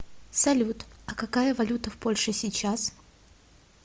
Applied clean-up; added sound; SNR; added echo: none; none; none; none.